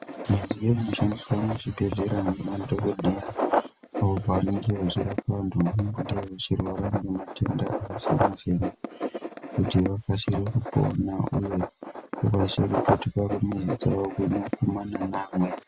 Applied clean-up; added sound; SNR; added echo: none; Writing; 6 dB; none.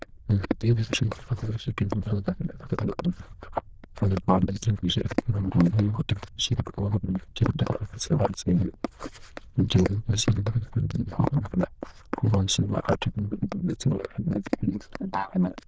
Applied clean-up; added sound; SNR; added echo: neural diffusion model UNIVERSE++.